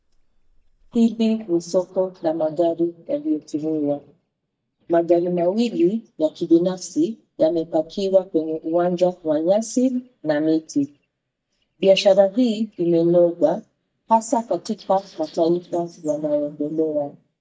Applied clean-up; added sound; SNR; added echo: neural mask model DeepFilterNet 3.